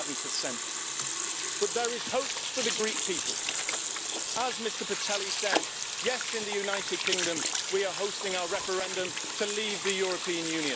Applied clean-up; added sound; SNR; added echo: none; Sink (filling or washing) / Water tap, faucet; -1 dB; none.